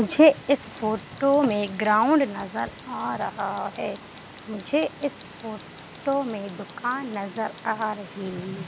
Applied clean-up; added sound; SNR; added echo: none; Tick; 17 dB; none.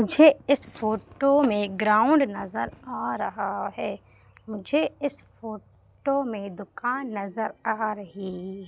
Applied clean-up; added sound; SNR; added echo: none; none; none; none.